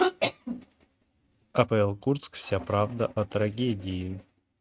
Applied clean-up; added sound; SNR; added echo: neural mask model RNNoise.